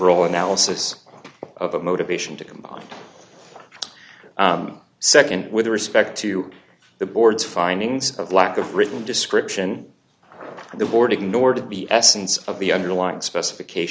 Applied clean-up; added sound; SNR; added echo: none; none; none; none.